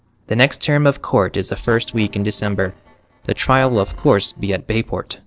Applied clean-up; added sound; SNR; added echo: neural separator model SepFormer DNS4.